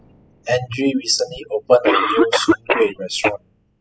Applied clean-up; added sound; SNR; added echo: classical method spectral subtraction.